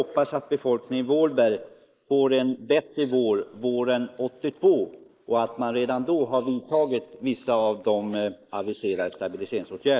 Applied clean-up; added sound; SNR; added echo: neural mask model Resemble Enhance denoiser.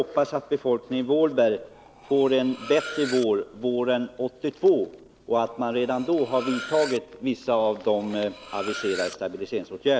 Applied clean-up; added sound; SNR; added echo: none; Cutlery, silverware; 15 dB; none.